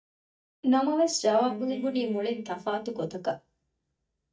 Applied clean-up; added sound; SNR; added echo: neural mask model DeepFilterNet 3.